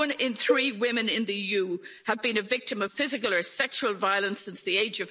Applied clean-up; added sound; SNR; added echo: neural mask model Resemble Enhance denoiser.